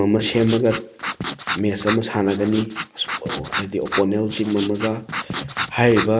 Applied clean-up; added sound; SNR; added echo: neural mask model Resemble Enhance denoiser.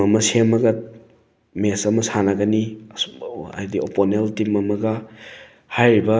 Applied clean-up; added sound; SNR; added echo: none; none; none; none.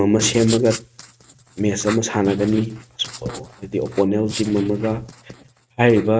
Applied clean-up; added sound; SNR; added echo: neural mask model RNNoise.